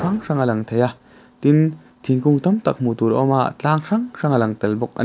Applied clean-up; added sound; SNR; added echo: none; none; none; none.